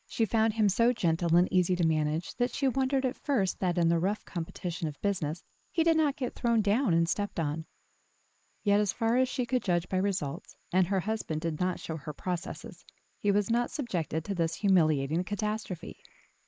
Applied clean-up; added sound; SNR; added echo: neural mask model Resemble Enhance denoiser.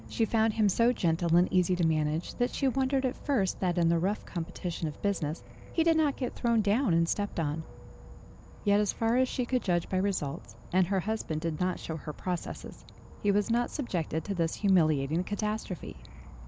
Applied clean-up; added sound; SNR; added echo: none; Insect / Frog; 17 dB; none.